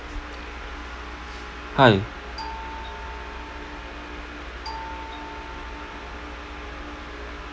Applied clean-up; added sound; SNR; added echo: none; Doorbell; 13 dB; none.